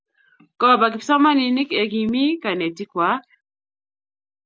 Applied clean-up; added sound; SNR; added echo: none; none; none; none.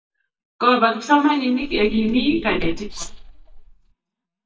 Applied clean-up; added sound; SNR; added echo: neural mask model DeepFilterNet 3.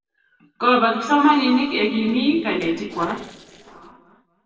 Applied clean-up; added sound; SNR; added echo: neural separator model SepFormer DNS4.